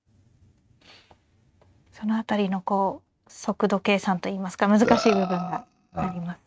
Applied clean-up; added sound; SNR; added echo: neural mask model RNNoise.